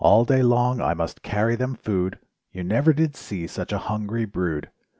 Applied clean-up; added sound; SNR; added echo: none; none; none; none.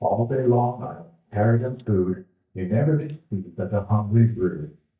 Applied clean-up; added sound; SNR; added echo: neural mask model DeepFilterNet 3.